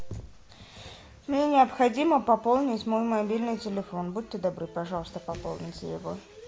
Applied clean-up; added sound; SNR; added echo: none; none; none; none.